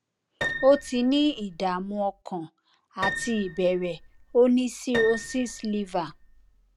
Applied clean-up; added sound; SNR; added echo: none; Piano; 10 dB; none.